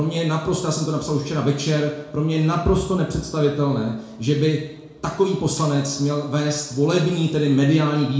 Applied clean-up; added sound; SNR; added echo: none; none; none; reverberation time 0.6 s.